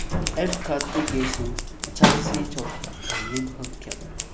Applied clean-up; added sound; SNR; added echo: none; Scissors; -4 dB; none.